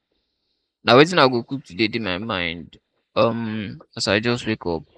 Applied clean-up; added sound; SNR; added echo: neural mask model Resemble Enhance denoiser.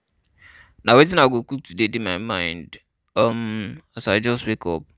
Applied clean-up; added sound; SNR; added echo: none; none; none; none.